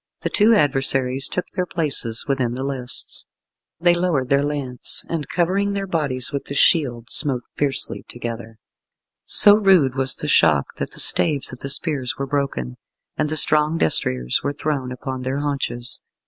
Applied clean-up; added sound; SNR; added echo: none; none; none; none.